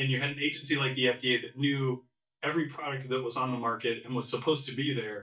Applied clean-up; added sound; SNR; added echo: neural mask model DeepFilterNet 3.